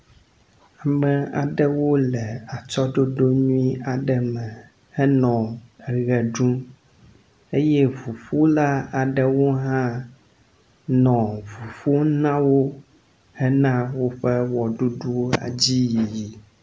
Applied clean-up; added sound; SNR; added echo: none; none; none; none.